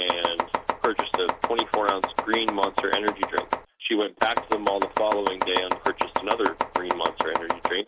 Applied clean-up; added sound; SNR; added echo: none; Domestic sounds, home sounds; 0 dB; none.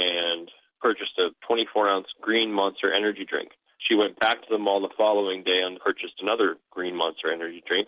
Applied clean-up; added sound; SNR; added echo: none; none; none; none.